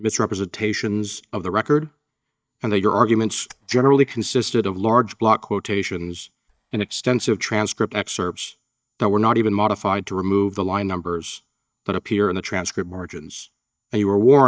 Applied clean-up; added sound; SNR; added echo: neural mask model DeepFilterNet 3.